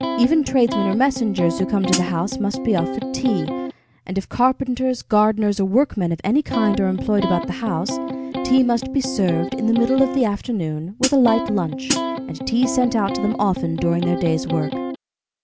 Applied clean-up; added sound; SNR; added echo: none; Electric guitar + Hi-hat; 5 dB; none.